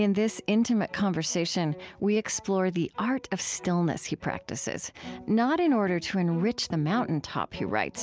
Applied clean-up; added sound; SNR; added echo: none; none; none; none.